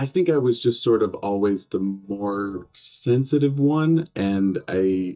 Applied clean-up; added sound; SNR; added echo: neural mask model DeepFilterNet 3.